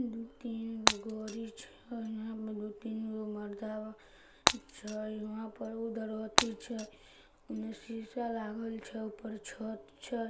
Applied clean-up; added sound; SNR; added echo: none; Shatter; -3 dB; none.